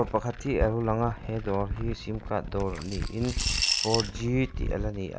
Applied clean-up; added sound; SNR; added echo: none; Coin (dropping) / Glass + Glass; 3 dB; none.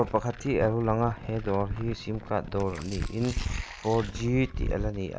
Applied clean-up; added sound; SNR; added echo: neural mask model Resemble Enhance denoiser.